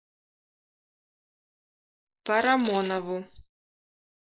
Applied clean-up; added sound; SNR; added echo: neural mask model Resemble Enhance denoiser.